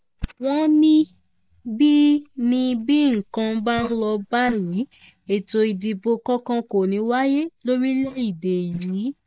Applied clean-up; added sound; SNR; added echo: neural mask model DeepFilterNet 3.